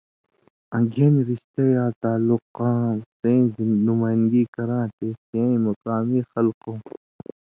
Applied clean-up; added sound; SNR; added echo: none; none; none; none.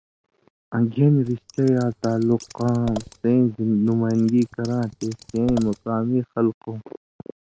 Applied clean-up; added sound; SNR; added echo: none; Scissors; 18 dB; none.